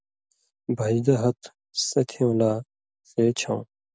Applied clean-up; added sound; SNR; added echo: none; none; none; none.